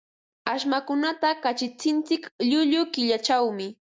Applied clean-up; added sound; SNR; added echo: none; none; none; none.